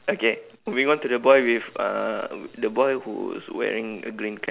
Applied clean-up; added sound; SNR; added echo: none; none; none; none.